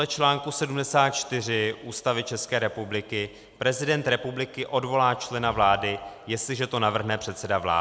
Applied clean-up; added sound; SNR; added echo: none; none; none; none.